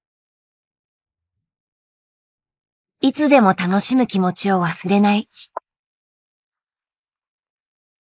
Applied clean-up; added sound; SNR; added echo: neural mask model Resemble Enhance denoiser.